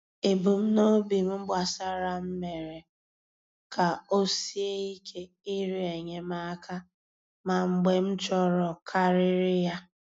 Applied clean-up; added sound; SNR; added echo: none; none; none; none.